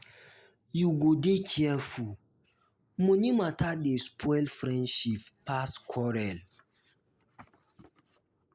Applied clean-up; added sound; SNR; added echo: neural mask model Resemble Enhance denoiser.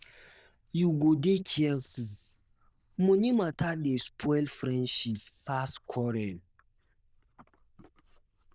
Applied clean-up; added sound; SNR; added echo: neural diffusion model UNIVERSE++.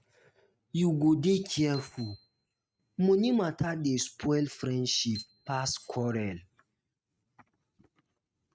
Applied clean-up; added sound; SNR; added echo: neural mask model RNNoise.